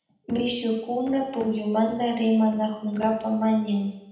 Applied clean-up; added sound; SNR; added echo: none; none; none; reverberation time 0.8 s.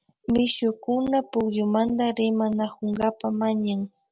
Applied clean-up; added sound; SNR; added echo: none; none; none; none.